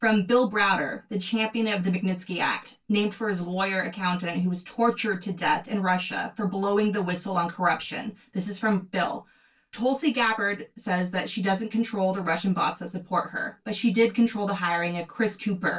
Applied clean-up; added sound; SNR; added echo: none; none; none; reverberation time 0.1 s.